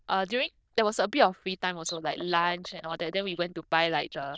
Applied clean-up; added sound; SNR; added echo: neural diffusion model UNIVERSE++.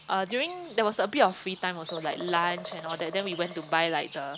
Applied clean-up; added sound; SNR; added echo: none; Bird vocalization, bird call, bird song; 14 dB; none.